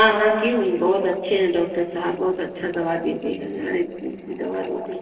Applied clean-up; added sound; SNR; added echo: neural separator model SepFormer DNS4.